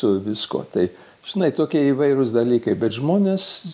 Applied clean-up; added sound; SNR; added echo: none; none; none; none.